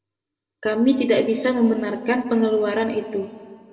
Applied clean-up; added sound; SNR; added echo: none; none; none; reverberation time 2.1 s.